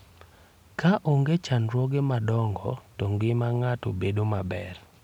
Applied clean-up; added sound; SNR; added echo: none; none; none; none.